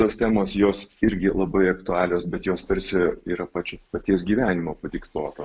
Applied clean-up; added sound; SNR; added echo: none; none; none; none.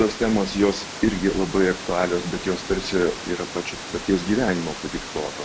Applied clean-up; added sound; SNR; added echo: none; Water; 11 dB; none.